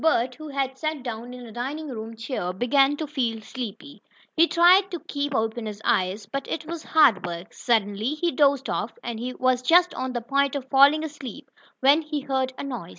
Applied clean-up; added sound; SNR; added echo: none; none; none; none.